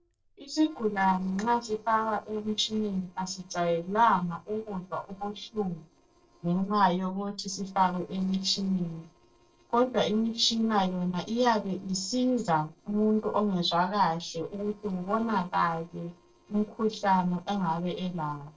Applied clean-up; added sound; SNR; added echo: neural separator model SepFormer DNS4.